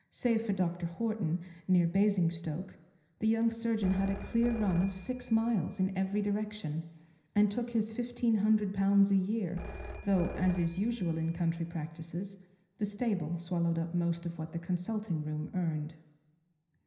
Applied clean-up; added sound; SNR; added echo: none; Telephone; 13 dB; reverberation time 0.9 s.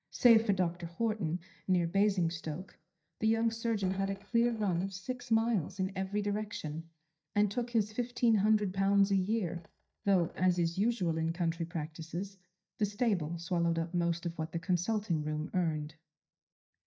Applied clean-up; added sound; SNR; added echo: neural mask model DeepFilterNet 3.